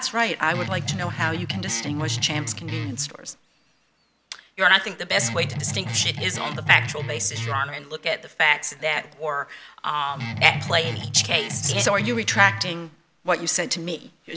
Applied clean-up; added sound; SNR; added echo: none; Guitar; 6 dB; none.